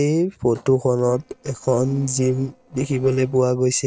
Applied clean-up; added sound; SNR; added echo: neural separator model SepFormer DNS4.